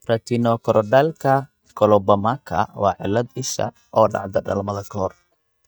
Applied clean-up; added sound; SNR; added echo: neural mask model DeepFilterNet 3.